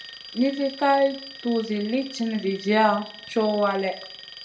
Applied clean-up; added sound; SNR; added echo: none; Alarm; 17 dB; reverberation time 0.4 s.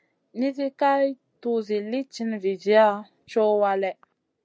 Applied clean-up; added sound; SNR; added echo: none; none; none; none.